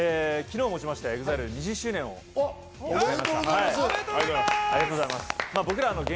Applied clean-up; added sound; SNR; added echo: none; Bowed string instrument; 19 dB; none.